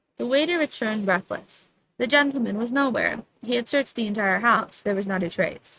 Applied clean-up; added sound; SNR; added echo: neural mask model RNNoise.